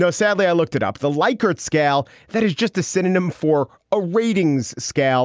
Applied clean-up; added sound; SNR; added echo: none; none; none; none.